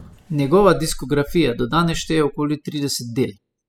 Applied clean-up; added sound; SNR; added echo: classical method spectral subtraction.